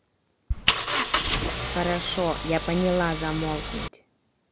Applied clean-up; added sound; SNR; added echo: none; Engine; -2 dB; none.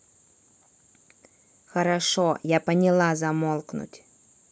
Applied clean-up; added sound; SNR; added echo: none; none; none; none.